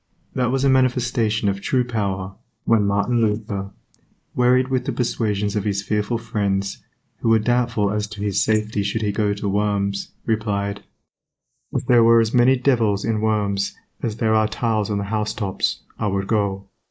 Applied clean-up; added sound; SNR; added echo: neural mask model Resemble Enhance denoiser.